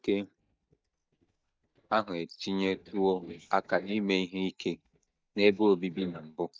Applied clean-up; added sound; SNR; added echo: neural mask model DeepFilterNet 3.